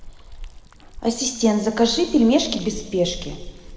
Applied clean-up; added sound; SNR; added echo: none; Liquid; 16 dB; reverberation time 1.3 s.